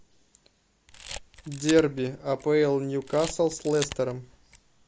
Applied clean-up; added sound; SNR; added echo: none; Camera; 14 dB; none.